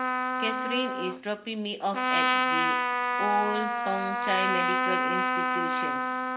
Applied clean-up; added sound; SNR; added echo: none; Trumpet; -5 dB; none.